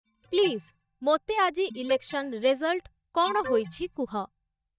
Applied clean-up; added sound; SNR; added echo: neural mask model DeepFilterNet 3.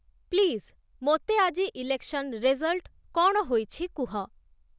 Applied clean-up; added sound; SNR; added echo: none; none; none; none.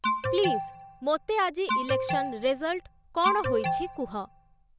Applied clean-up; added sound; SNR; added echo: none; Alarm; 2 dB; none.